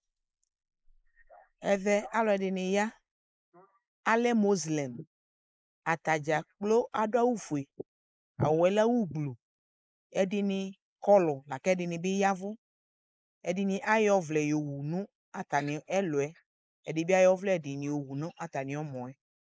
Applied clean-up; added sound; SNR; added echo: neural mask model Resemble Enhance denoiser.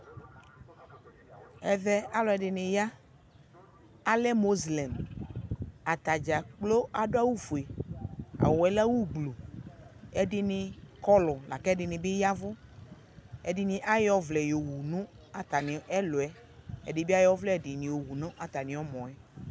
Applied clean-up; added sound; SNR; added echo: none; none; none; none.